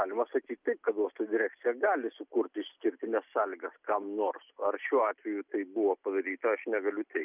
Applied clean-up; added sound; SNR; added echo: none; none; none; none.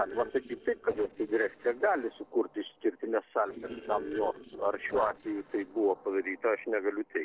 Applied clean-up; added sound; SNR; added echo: neural separator model SepFormer DNS4.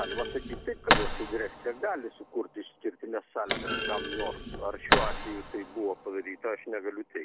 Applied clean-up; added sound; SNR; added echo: none; Thump, thud; -2 dB; none.